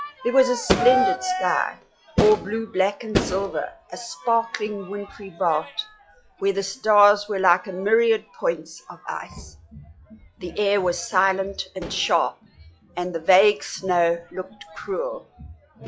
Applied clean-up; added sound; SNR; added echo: classical method log-MMSE.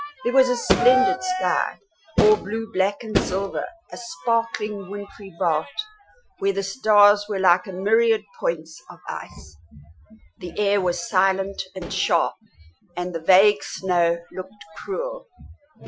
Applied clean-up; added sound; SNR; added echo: classical method Wiener filter.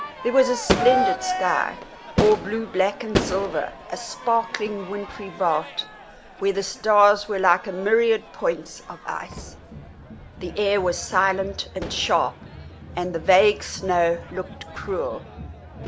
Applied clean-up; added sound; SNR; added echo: none; Crowd / Fireworks; 7 dB; none.